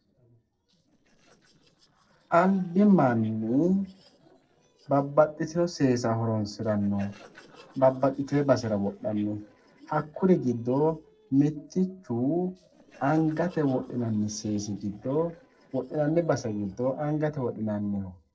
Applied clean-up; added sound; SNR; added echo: neural separator model SepFormer DNS4.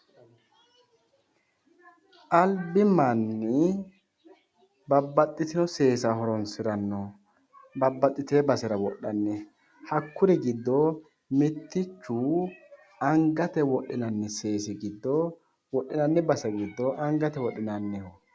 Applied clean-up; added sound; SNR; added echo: none; none; none; none.